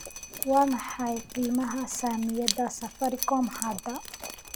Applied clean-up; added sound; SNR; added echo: none; Drip; 9 dB; none.